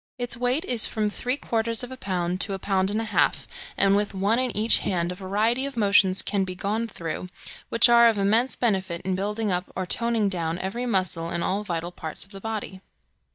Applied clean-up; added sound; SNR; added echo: neural mask model DeepFilterNet 3.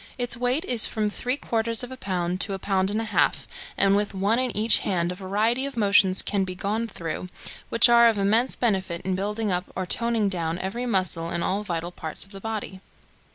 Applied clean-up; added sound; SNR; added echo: neural mask model Resemble Enhance denoiser.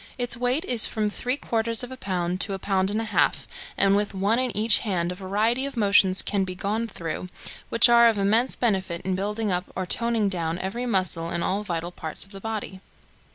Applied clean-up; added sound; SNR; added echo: none; none; none; none.